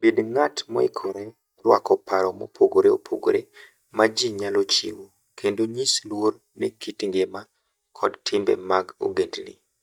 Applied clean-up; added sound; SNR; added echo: neural mask model DeepFilterNet 3.